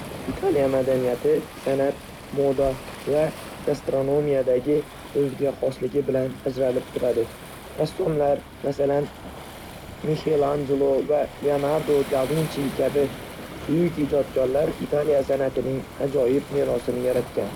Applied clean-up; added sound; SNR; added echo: none; Waves, surf; 14 dB; none.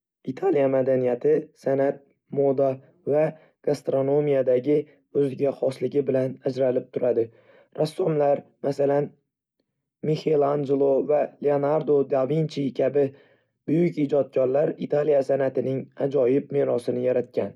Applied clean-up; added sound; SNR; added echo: none; none; none; none.